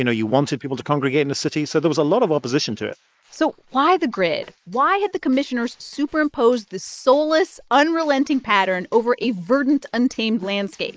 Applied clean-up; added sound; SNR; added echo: neural mask model Resemble Enhance denoiser.